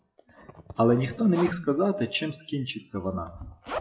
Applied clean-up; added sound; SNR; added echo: classical method WPE with log-MMSE.